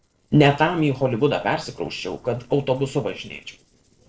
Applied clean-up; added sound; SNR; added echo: neural separator model SepFormer DNS4.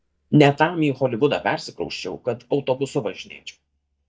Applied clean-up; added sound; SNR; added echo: neural mask model DeepFilterNet 3.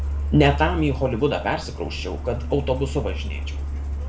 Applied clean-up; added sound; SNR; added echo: none; Truck; 4 dB; reverberation time 0.4 s.